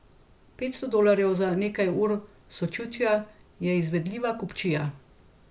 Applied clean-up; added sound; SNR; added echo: none; none; none; none.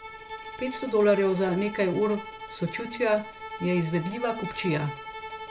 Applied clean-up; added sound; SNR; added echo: none; Bowed string instrument; 12 dB; none.